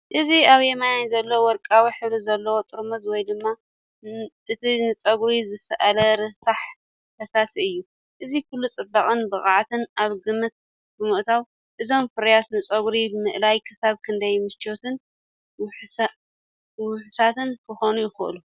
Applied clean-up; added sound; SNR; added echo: none; none; none; none.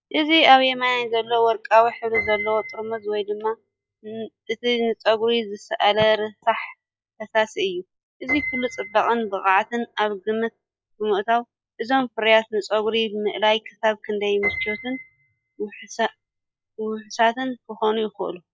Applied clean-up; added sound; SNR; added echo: classical method log-MMSE.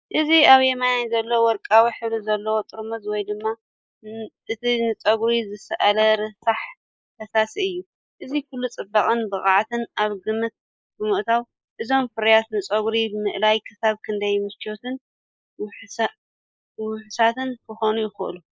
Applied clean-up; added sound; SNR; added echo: neural mask model Resemble Enhance denoiser.